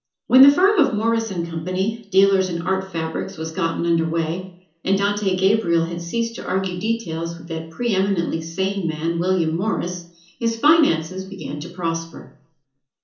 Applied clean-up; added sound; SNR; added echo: none; none; none; reverberation time 0.6 s.